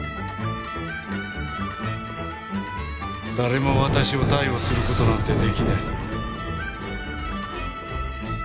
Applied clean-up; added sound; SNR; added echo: none; none; none; none.